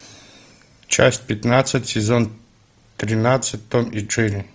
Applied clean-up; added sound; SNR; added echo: none; none; none; none.